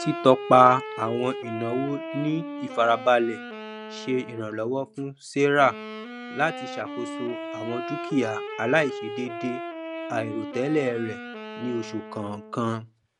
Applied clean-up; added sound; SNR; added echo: none; Wind instrument, woodwind instrument; 10 dB; none.